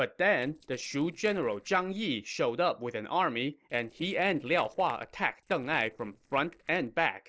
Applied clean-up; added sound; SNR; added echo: neural separator model SepFormer DNS4.